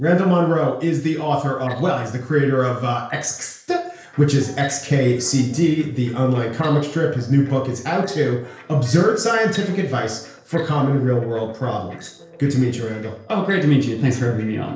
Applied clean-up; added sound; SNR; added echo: neural separator model SepFormer DNS4.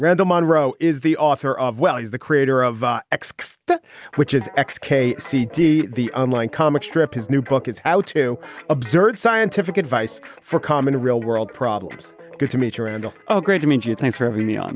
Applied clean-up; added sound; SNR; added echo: none; none; none; none.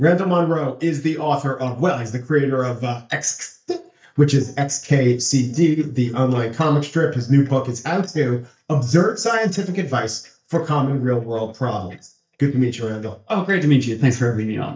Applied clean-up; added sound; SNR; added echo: neural mask model DeepFilterNet 3.